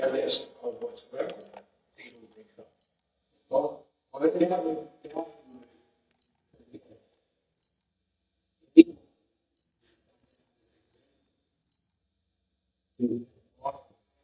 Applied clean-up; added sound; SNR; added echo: neural mask model DeepFilterNet 3.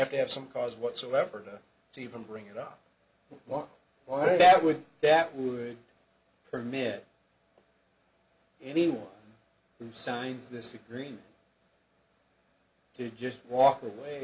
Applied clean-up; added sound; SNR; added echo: none; none; none; none.